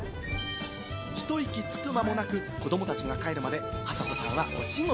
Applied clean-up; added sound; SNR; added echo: none; Thunder; 13 dB; none.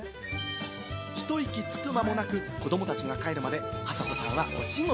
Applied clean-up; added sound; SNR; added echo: none; none; none; none.